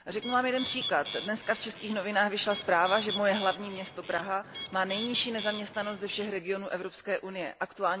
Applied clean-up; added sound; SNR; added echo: none; Bird; 9 dB; none.